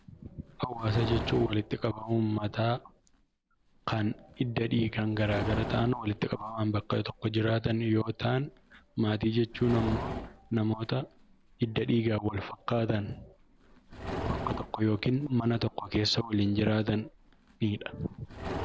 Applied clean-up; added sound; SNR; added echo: none; Livestock, farm animals, working animals; 11 dB; none.